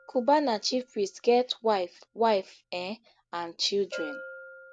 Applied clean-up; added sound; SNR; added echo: none; Bell; 18 dB; none.